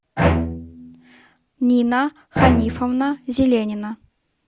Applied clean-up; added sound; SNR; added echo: none; Bowed string instrument; 2 dB; none.